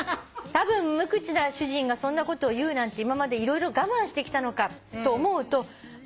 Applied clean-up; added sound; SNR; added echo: none; none; none; none.